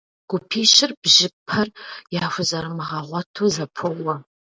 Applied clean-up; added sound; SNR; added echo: none; none; none; none.